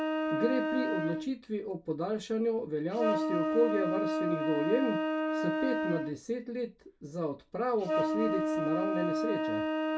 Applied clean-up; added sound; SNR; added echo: none; Wind instrument, woodwind instrument; -1 dB; reverberation time 0.2 s.